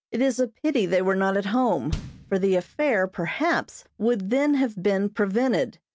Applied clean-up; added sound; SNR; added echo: none; Bass drum; 16 dB; none.